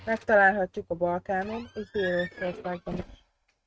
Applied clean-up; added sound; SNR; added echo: neural mask model RNNoise.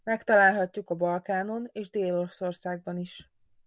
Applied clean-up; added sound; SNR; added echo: none; none; none; none.